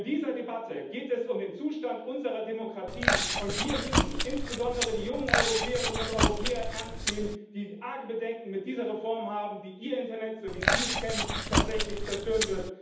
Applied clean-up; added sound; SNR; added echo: none; Chewing, mastication; -4 dB; reverberation time 0.8 s.